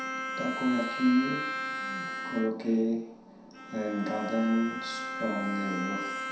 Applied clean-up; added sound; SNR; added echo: none; Bowed string instrument; 5 dB; reverberation time 0.7 s.